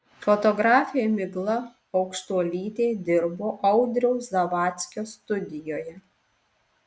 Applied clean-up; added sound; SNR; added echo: none; none; none; none.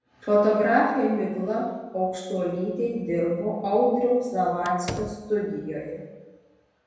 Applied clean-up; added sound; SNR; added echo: none; Slam; 13 dB; reverberation time 1.2 s.